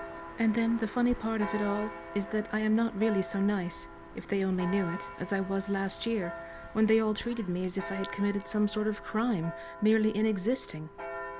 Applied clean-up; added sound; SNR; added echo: none; Church bell; 12 dB; none.